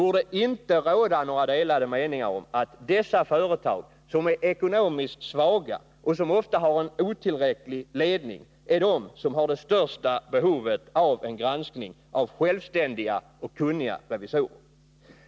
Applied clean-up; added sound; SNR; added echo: none; none; none; none.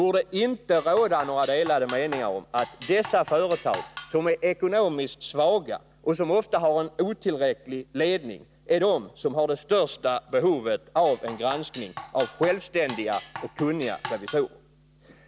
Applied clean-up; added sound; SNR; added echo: none; Drum kit; 14 dB; none.